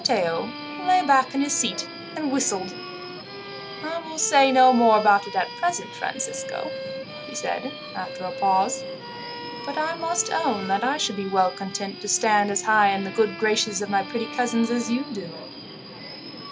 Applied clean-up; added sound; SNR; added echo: none; Bowed string instrument + Subway, metro, underground; 11 dB; none.